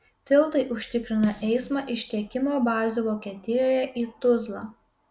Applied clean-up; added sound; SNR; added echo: none; Snare drum; 18 dB; none.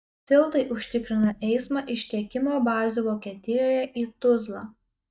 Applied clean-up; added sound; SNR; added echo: neural mask model DeepFilterNet 3.